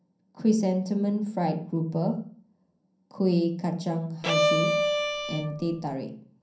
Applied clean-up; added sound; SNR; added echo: none; Bowed string instrument; -2 dB; reverberation time 0.6 s.